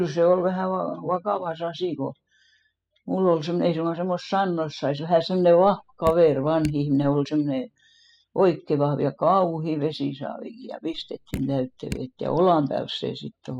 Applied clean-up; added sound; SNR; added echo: classical method spectral subtraction.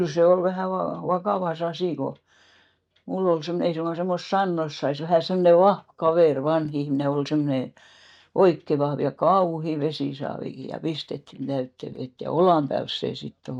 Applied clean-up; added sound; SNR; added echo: neural mask model DeepFilterNet 3.